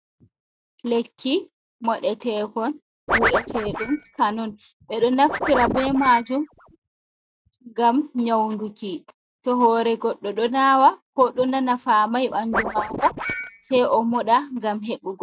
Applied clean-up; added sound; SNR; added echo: neural mask model RNNoise.